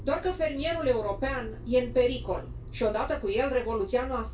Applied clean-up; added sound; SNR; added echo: none; Motor vehicle (road); 10 dB; reverberation time 0.2 s.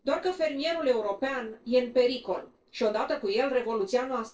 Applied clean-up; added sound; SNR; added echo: neural separator model SepFormer DNS4.